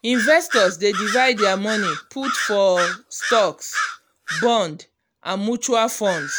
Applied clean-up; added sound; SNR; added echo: none; Bird vocalization, bird call, bird song; 6 dB; none.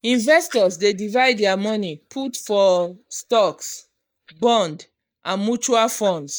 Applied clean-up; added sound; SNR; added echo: neural mask model DeepFilterNet 3.